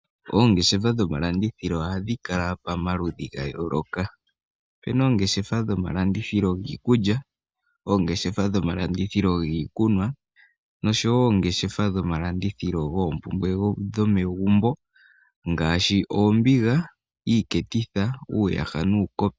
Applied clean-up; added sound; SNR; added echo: none; none; none; none.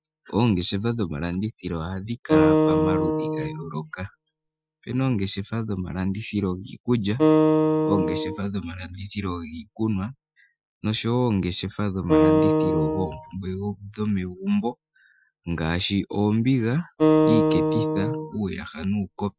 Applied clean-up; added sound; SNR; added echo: classical method Wiener filter.